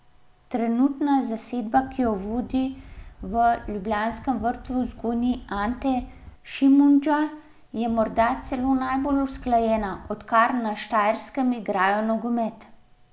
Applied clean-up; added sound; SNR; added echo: none; Wind; 18 dB; none.